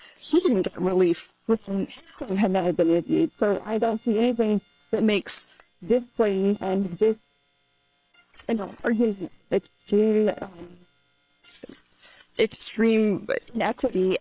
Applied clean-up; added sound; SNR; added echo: neural separator model SepFormer WHAM!.